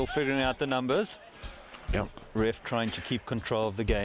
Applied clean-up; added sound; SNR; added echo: none; Bass drum / Snare drum / Drum kit; 10 dB; none.